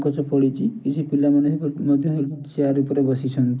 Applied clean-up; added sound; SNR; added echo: neural mask model Resemble Enhance denoiser.